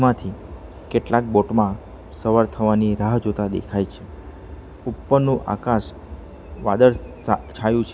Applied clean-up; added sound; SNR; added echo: none; none; none; none.